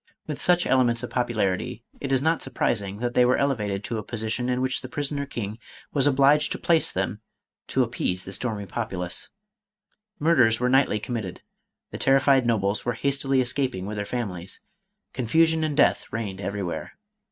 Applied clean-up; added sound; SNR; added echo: neural mask model RNNoise.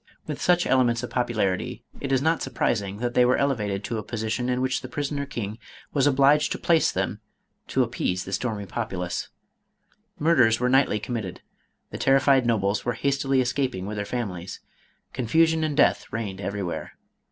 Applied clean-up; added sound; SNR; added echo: none; Whoosh, swoosh, swish; 14 dB; none.